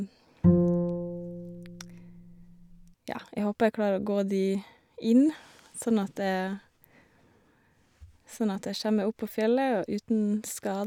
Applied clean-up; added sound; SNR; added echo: none; Bowed string instrument; -2 dB; none.